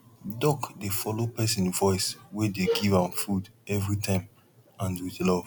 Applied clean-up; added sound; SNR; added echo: none; none; none; none.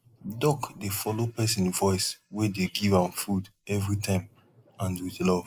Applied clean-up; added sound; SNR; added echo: neural mask model Resemble Enhance denoiser.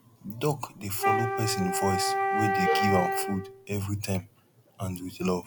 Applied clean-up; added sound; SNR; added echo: none; Wind instrument, woodwind instrument; -2 dB; none.